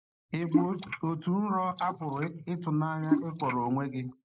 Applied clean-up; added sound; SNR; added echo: neural mask model Resemble Enhance denoiser.